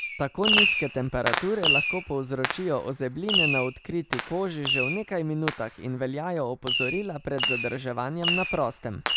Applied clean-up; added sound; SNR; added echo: none; Fireworks; -1 dB; none.